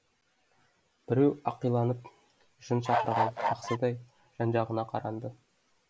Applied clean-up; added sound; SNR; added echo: none; Bird / Fowl; -2 dB; none.